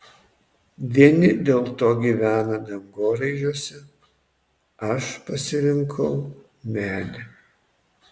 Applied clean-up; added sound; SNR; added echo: none; none; none; none.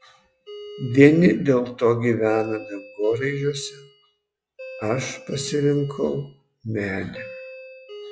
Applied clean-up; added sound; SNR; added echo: classical method log-MMSE.